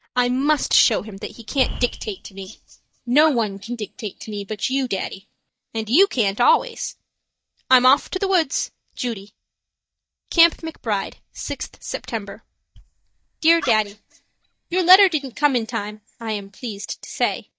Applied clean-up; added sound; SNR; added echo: neural mask model DeepFilterNet 3.